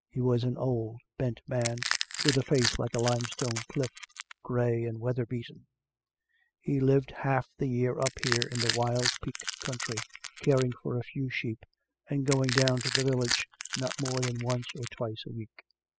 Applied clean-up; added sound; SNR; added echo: classical method spectral subtraction.